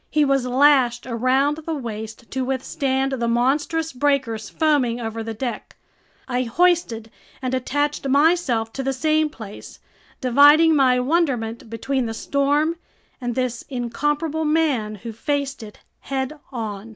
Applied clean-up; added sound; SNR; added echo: none; none; none; none.